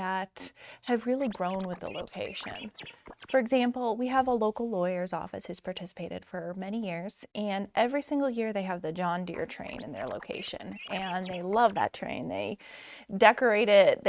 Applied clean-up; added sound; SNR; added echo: neural mask model RNNoise.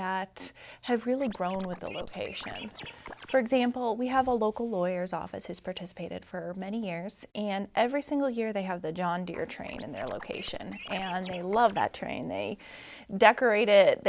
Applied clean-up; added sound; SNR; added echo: none; Scratching (performance technique); 16 dB; none.